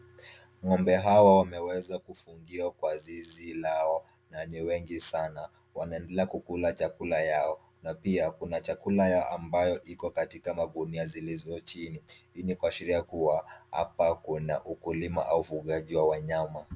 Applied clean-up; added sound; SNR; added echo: none; none; none; none.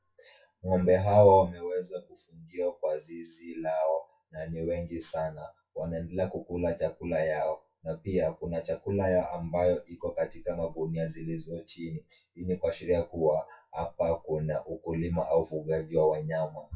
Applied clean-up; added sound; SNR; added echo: classical method WPE with log-MMSE.